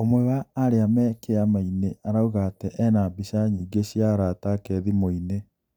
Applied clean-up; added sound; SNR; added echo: none; none; none; none.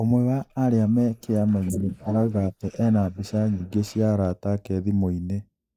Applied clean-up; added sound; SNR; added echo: neural mask model Resemble Enhance denoiser.